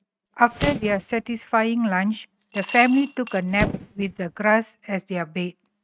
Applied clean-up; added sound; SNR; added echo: neural mask model RNNoise.